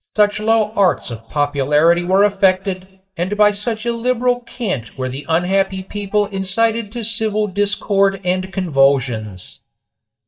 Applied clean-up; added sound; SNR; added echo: neural mask model DeepFilterNet 3.